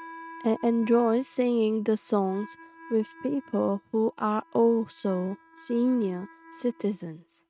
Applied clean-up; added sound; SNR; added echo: neural mask model RNNoise.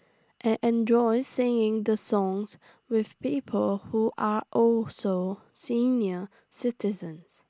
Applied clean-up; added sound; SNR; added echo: none; none; none; none.